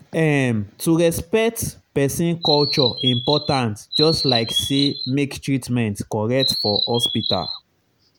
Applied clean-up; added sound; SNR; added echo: none; Chirp, tweet; 2 dB; none.